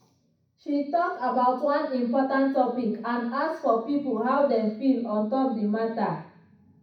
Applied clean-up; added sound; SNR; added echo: none; none; none; reverberation time 0.6 s.